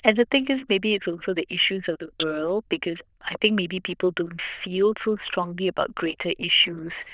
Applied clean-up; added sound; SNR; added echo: neural diffusion model UNIVERSE++.